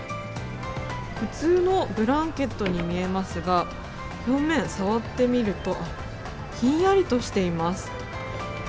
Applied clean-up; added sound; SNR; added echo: none; Sliding door; 19 dB; none.